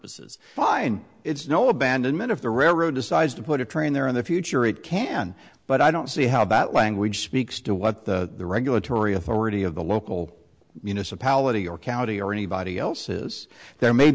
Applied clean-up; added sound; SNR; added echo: none; none; none; none.